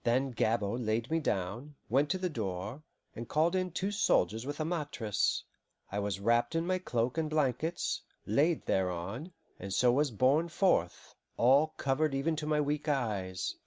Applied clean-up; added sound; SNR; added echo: none; none; none; none.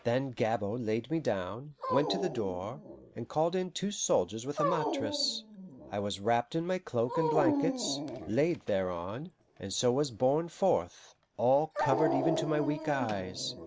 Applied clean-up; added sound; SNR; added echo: none; Dog; 6 dB; none.